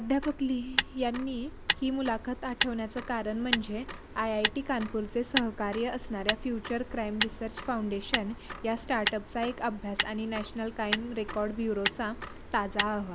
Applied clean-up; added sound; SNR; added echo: none; Motor vehicle (road); 4 dB; none.